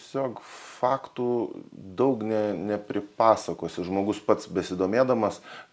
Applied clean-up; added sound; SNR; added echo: none; none; none; none.